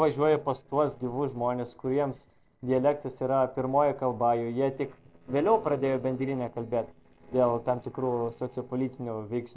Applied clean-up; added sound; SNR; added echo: neural separator model SepFormer DNS4.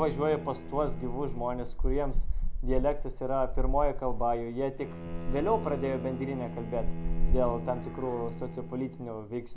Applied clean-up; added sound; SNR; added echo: none; Bowed string instrument; 13 dB; reverberation time 0.4 s.